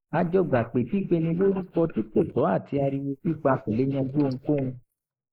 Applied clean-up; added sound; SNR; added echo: neural mask model Resemble Enhance denoiser.